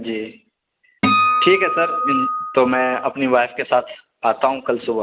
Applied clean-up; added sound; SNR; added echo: none; Acoustic guitar; -1 dB; none.